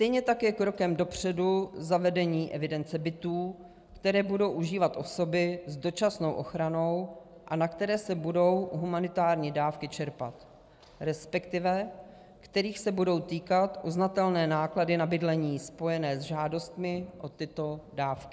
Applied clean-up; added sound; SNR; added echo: none; none; none; none.